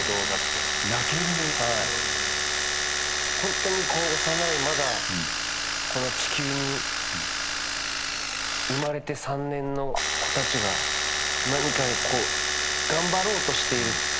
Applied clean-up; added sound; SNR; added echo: none; Domestic sounds, home sounds; -4 dB; none.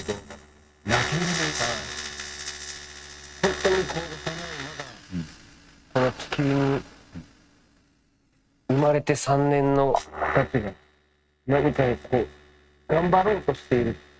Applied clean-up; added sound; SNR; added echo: neural mask model RNNoise.